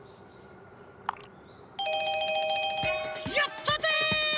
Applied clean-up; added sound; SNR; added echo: none; none; none; none.